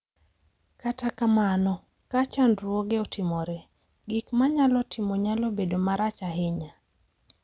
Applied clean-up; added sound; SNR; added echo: none; none; none; none.